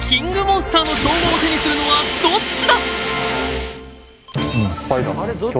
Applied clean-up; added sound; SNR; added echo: none; none; none; none.